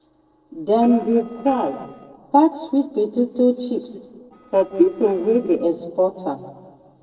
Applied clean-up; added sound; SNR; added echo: neural separator model SepFormer DNS4.